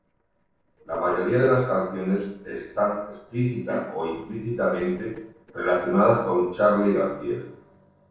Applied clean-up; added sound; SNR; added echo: neural separator model SepFormer DNS4.